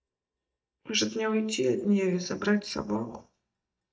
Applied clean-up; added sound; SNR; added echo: neural mask model DeepFilterNet 3.